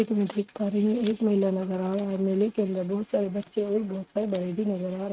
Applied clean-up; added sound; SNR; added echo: neural mask model RNNoise.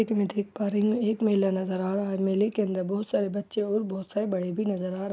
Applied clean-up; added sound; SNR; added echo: none; none; none; none.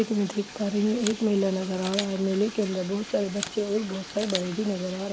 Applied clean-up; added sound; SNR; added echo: none; Camera + Bathtub (filling or washing); 12 dB; none.